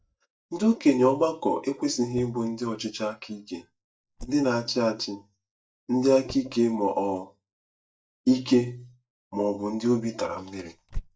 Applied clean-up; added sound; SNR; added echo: neural mask model DeepFilterNet 3.